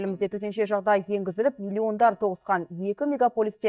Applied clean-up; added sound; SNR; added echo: neural mask model DeepFilterNet 3.